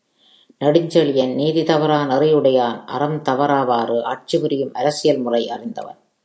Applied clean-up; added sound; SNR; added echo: none; none; none; none.